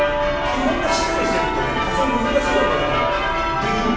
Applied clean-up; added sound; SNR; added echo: none; Church bell; -4 dB; reverberation time 0.7 s.